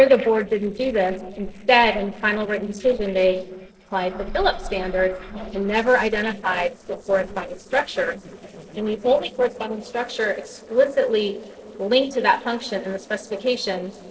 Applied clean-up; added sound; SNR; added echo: neural separator model SepFormer DNS4.